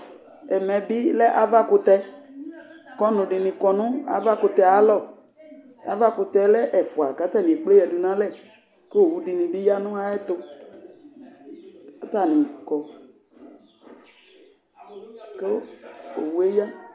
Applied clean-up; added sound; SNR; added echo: none; none; none; none.